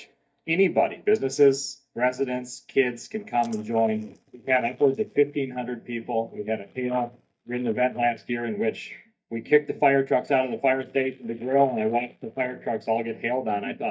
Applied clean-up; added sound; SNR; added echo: neural mask model DeepFilterNet 3.